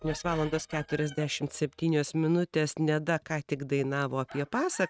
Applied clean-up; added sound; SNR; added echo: neural mask model RNNoise.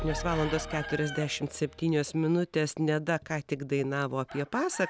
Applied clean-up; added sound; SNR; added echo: none; Chicken, rooster; 15 dB; none.